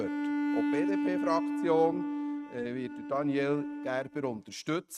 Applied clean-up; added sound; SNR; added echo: neural mask model RNNoise.